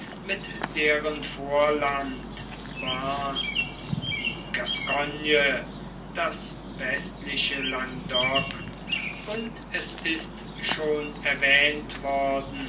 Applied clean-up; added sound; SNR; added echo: none; Bird vocalization, bird call, bird song; 6 dB; reverberation time 0.3 s.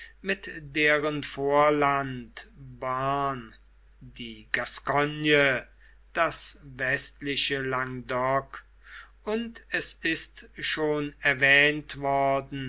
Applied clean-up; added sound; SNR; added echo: none; none; none; none.